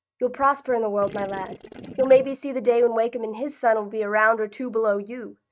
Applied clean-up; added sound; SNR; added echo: neural mask model RNNoise.